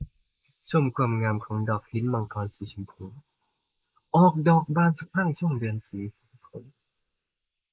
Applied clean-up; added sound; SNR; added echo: neural mask model Resemble Enhance denoiser.